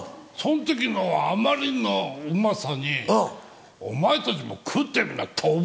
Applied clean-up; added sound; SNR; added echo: none; none; none; none.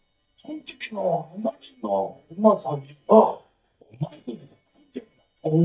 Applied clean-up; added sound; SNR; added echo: neural mask model DeepFilterNet 3.